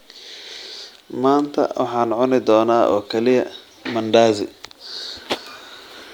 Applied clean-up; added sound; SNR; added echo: none; none; none; none.